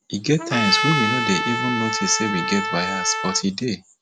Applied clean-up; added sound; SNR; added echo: none; Trumpet; 2 dB; none.